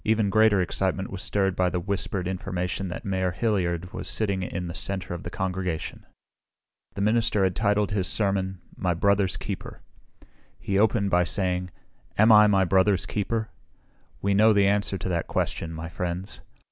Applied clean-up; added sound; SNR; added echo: none; none; none; none.